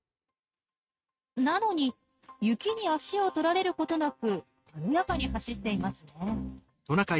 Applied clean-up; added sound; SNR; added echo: neural mask model RNNoise.